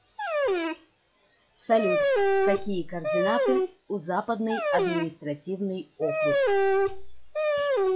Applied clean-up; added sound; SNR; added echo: classical method log-MMSE.